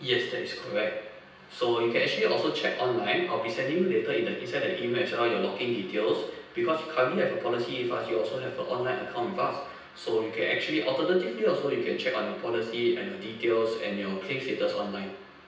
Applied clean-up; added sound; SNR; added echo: none; none; none; reverberation time 0.9 s.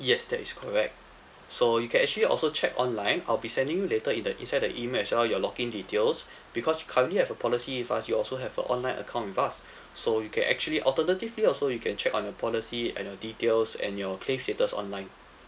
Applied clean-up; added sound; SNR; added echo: none; none; none; none.